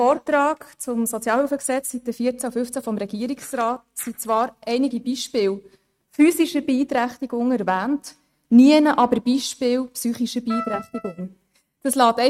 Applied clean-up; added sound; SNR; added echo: neural mask model RNNoise.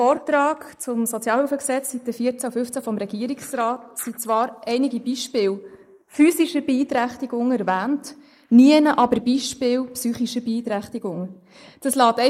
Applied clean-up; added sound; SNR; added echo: neural mask model Resemble Enhance denoiser.